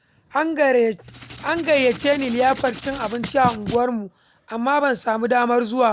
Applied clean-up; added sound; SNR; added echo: none; Writing; 13 dB; none.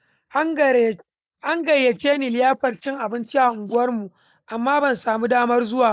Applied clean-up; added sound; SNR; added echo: neural mask model Resemble Enhance denoiser.